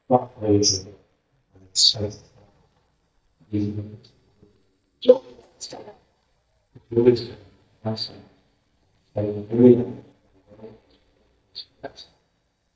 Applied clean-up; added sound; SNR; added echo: neural mask model DeepFilterNet 3.